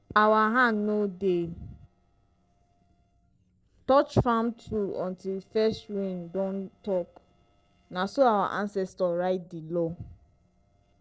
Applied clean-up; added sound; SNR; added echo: neural separator model SepFormer DNS4.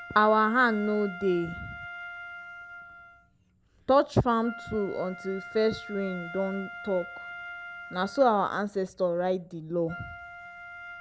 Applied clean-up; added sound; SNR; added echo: none; Wind instrument, woodwind instrument; 14 dB; none.